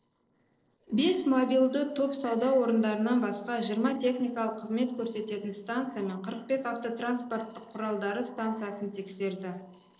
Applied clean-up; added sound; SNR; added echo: neural separator model SepFormer DNS4.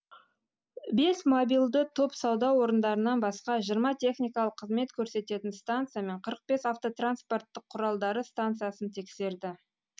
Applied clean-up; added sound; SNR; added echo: none; none; none; none.